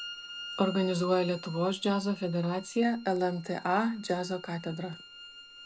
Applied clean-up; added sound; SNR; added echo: none; Bowed string instrument; 16 dB; none.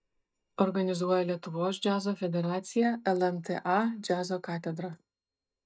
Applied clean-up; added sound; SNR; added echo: neural mask model DeepFilterNet 3.